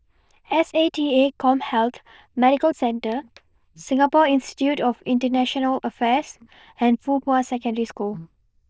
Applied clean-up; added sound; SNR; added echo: neural diffusion model UNIVERSE++.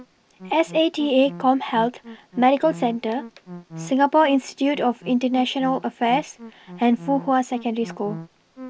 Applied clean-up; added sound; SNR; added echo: none; Musical instrument; 17 dB; none.